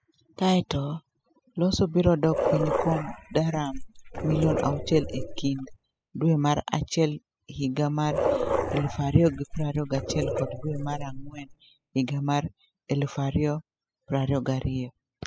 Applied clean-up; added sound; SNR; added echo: classical method spectral subtraction.